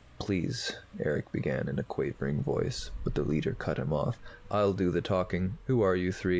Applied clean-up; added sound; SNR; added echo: none; Car passing by; 16 dB; none.